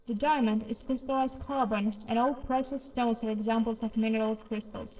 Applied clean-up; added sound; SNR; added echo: neural separator model SepFormer DNS4.